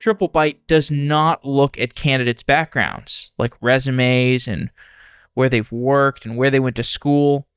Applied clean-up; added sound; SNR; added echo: neural mask model DeepFilterNet 3.